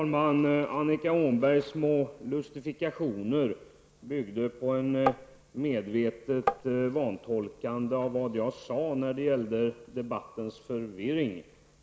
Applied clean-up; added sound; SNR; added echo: none; Tap; 1 dB; none.